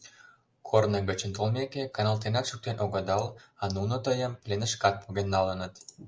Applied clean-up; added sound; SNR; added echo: none; none; none; none.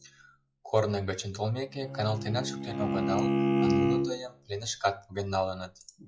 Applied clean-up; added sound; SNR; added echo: classical method log-MMSE.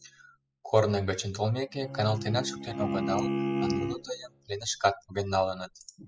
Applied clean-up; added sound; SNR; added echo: classical method spectral subtraction.